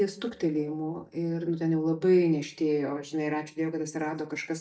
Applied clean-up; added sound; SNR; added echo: neural mask model DeepFilterNet 3.